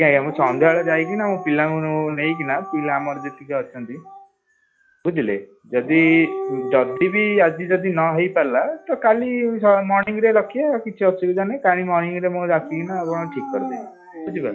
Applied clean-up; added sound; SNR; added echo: classical method log-MMSE.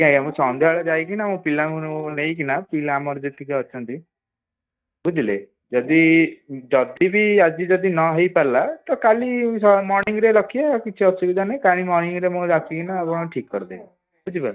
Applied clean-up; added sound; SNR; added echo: neural mask model DeepFilterNet 3.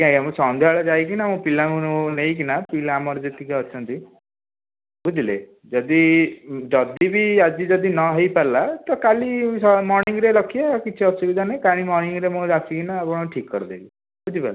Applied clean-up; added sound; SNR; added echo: none; none; none; none.